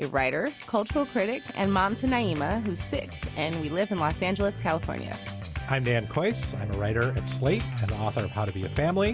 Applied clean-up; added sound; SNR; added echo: none; none; none; none.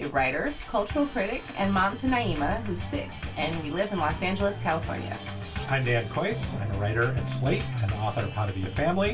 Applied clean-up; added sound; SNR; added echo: none; Race car, auto racing; 15 dB; reverberation time 0.2 s.